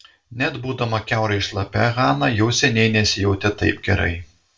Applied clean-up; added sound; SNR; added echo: none; none; none; reverberation time 0.2 s.